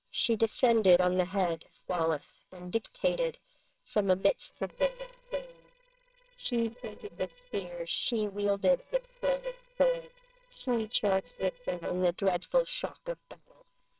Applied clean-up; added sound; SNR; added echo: neural separator model SepFormer WHAMR!.